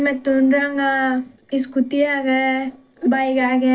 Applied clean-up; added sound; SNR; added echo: neural separator model SepFormer DNS4.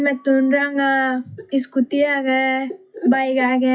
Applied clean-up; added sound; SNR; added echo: classical method WPE with log-MMSE.